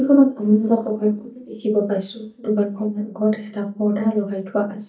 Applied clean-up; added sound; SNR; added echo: neural mask model DeepFilterNet 3.